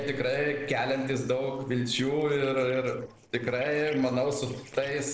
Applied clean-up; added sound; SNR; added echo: neural separator model SepFormer DNS4.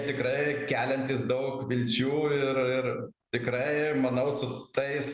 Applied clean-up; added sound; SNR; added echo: none; none; none; none.